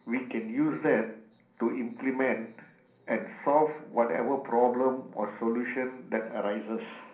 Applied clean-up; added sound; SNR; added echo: none; none; none; reverberation time 0.6 s.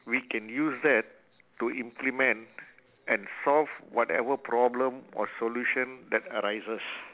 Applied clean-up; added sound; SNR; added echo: none; none; none; none.